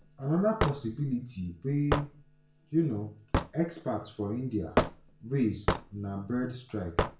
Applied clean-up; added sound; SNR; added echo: none; Hammer / Wood; 3 dB; reverberation time 0.4 s.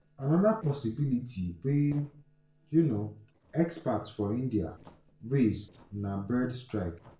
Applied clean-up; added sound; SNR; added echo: neural separator model SepFormer DNS4.